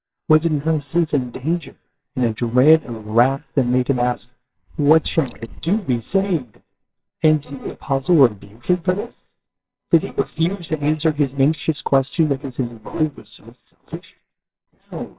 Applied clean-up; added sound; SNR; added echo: neural separator model SepFormer WHAMR!.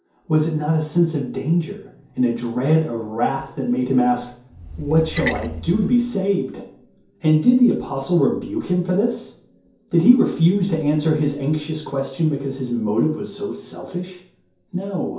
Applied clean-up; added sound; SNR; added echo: none; Splash, splatter; 11 dB; reverberation time 0.6 s.